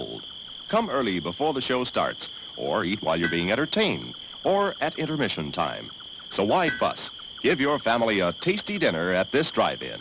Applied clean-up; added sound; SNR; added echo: none; Tools + Cricket; 13 dB; none.